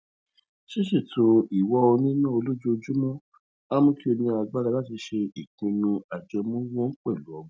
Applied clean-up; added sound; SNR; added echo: none; none; none; none.